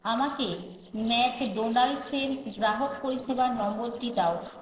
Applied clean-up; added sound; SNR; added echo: neural separator model SepFormer DNS4.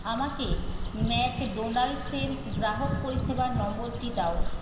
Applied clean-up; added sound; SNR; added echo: none; Bird; 4 dB; reverberation time 2.6 s.